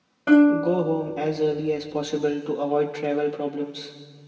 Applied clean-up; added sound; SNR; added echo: none; Plucked string instrument; -3 dB; reverberation time 2.0 s.